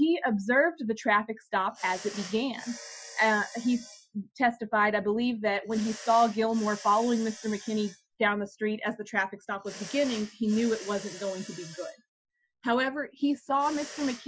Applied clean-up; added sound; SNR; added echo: classical method Wiener filter.